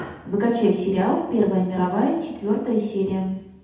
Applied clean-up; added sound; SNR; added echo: none; none; none; reverberation time 0.8 s.